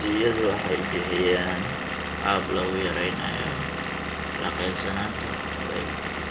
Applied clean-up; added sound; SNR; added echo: none; Engine / Vehicle; 2 dB; reverberation time 0.8 s.